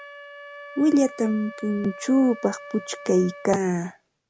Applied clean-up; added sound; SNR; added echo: none; Wind instrument, woodwind instrument; 17 dB; none.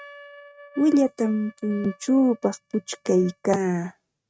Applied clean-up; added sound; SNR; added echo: neural mask model RNNoise.